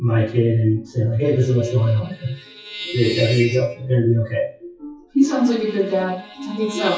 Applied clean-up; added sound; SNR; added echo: classical method WPE with log-MMSE.